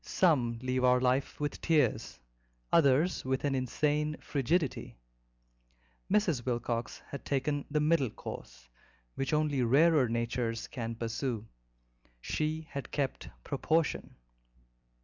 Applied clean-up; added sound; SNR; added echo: none; none; none; none.